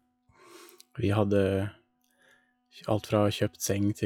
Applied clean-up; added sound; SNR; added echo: classical method log-MMSE.